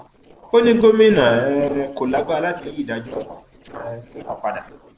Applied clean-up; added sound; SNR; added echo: neural separator model SepFormer DNS4.